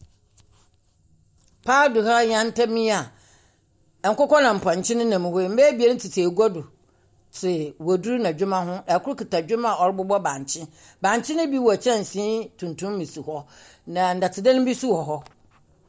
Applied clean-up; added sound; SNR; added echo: none; none; none; none.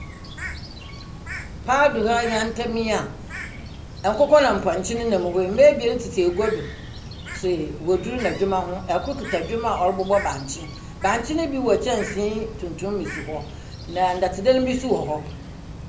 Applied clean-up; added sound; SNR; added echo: none; Bird; 12 dB; reverberation time 0.4 s.